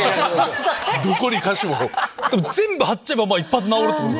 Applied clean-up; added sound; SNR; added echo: none; none; none; none.